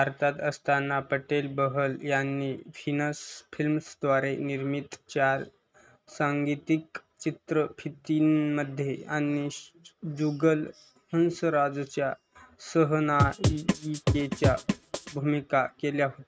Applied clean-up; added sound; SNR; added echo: neural mask model RNNoise.